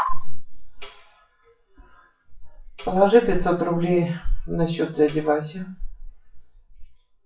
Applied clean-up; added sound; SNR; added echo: classical method WPE with log-MMSE.